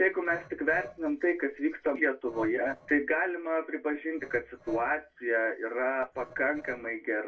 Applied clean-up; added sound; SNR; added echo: neural separator model SepFormer DNS4.